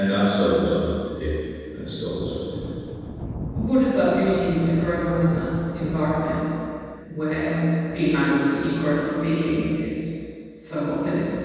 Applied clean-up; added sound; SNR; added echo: none; Thunder; 14 dB; reverberation time 2.1 s.